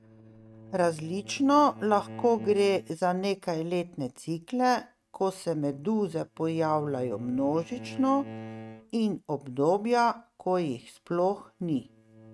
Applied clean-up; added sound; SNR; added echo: neural mask model RNNoise.